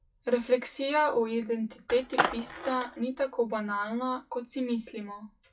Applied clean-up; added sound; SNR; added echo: classical method WPE with log-MMSE.